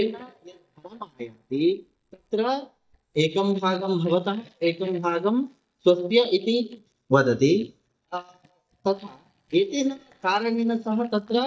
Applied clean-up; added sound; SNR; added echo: neural mask model DeepFilterNet 3.